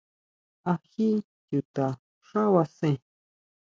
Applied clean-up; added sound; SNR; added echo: none; none; none; none.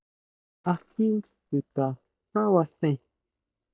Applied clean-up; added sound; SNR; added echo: neural mask model DeepFilterNet 3.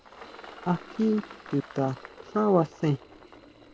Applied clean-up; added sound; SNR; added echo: none; Engine; 17 dB; none.